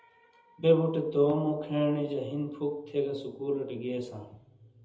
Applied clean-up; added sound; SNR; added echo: none; none; none; reverberation time 0.9 s.